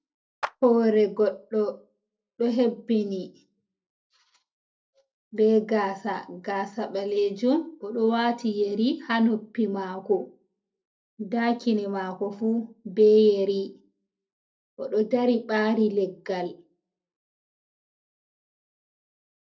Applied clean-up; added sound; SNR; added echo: neural separator model SepFormer DNS4.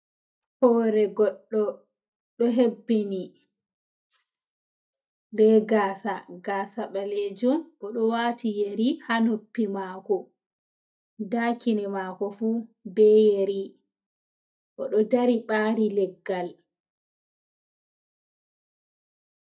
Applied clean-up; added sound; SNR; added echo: neural mask model DeepFilterNet 3.